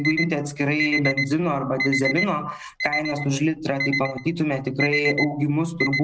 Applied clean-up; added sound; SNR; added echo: neural mask model RNNoise.